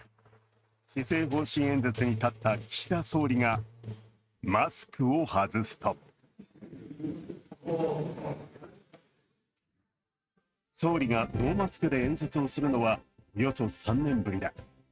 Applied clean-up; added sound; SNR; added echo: neural mask model RNNoise.